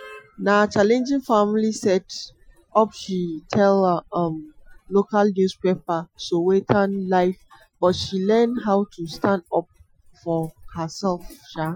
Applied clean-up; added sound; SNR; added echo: classical method Wiener filter.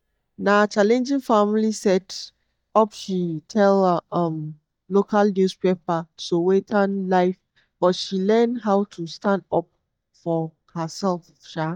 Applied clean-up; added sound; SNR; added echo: neural mask model DeepFilterNet 3.